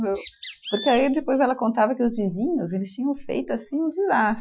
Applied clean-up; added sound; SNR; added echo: classical method Wiener filter.